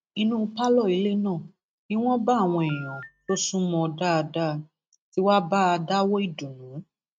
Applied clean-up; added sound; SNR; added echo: neural mask model RNNoise.